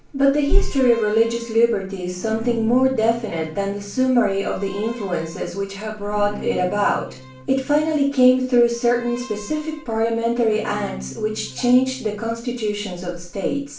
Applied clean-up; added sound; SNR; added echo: none; Bowed string instrument; 18 dB; reverberation time 0.4 s.